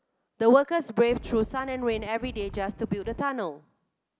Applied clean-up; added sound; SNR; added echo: none; Wind; 14 dB; none.